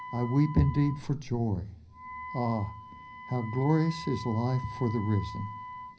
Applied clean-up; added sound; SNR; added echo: none; Wind instrument, woodwind instrument; 13 dB; reverberation time 0.5 s.